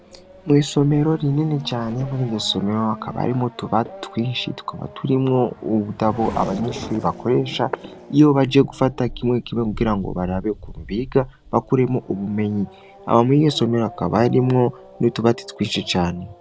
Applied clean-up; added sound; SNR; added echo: none; Race car, auto racing / Accelerating, revving, vroom; 17 dB; none.